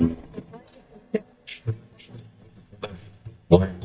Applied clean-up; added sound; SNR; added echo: neural mask model DeepFilterNet 3.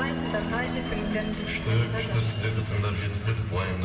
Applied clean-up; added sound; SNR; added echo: none; Bass guitar; 8 dB; reverberation time 2.8 s.